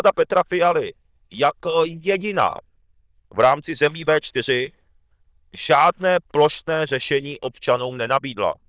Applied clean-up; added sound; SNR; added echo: neural diffusion model UNIVERSE++.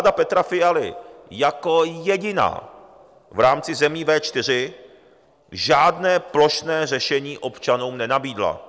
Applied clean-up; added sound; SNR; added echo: none; none; none; none.